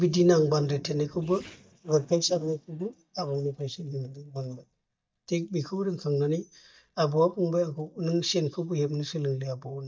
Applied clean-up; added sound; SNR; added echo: neural mask model DeepFilterNet 3.